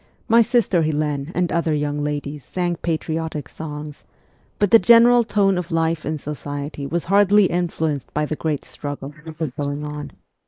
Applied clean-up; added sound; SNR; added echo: neural mask model Resemble Enhance denoiser.